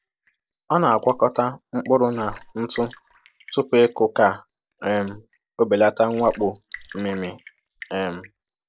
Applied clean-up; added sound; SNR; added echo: neural separator model SepFormer DNS4.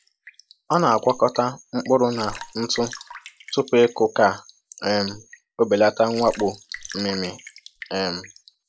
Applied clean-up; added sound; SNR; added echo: none; Raindrop / Drip; 19 dB; none.